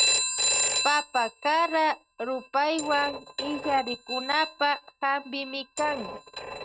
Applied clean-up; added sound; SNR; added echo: neural mask model RNNoise.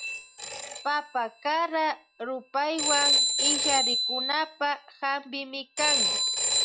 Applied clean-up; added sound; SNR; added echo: classical method log-MMSE.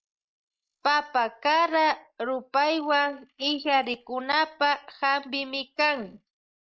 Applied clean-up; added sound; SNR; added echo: neural mask model Resemble Enhance denoiser.